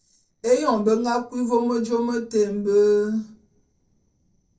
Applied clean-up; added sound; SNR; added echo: neural separator model SepFormer DNS4.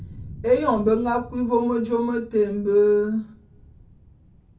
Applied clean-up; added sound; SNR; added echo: none; Thunder; 20 dB; reverberation time 0.3 s.